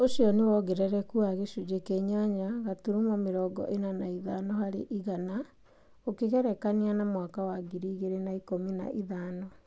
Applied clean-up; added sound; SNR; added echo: none; none; none; none.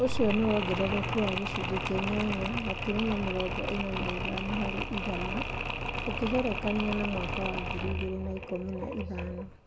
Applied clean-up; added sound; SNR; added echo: none; Mechanisms; 2 dB; none.